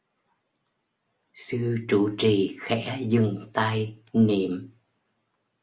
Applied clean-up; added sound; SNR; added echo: none; none; none; none.